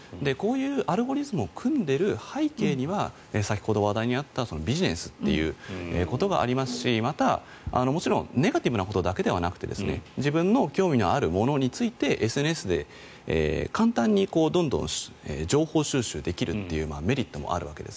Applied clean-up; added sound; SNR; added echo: none; none; none; none.